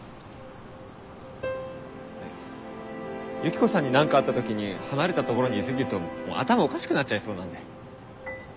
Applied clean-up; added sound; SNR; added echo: none; Piano; 15 dB; none.